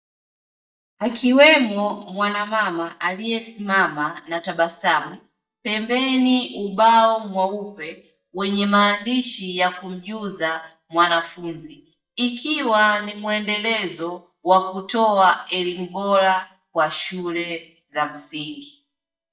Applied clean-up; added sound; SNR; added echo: neural mask model DeepFilterNet 3.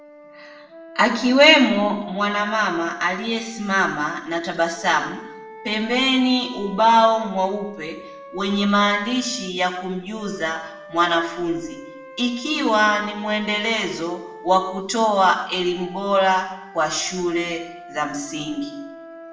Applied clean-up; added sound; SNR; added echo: none; Wind instrument, woodwind instrument; 19 dB; reverberation time 0.7 s.